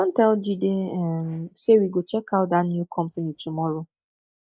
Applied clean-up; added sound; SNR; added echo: neural mask model DeepFilterNet 3.